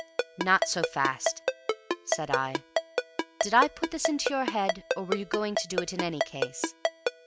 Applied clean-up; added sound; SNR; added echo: none; Ringtone; 1 dB; none.